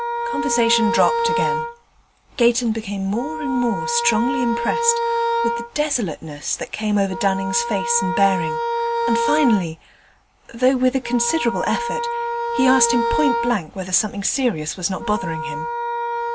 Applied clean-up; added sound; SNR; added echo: none; Wind instrument, woodwind instrument; 2 dB; none.